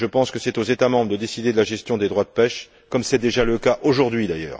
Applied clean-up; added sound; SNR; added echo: none; none; none; none.